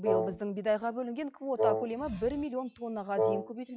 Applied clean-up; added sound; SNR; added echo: classical method log-MMSE.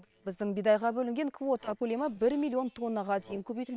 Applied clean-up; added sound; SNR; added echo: neural separator model SepFormer WHAM!.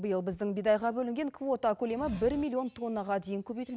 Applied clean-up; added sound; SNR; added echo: none; none; none; none.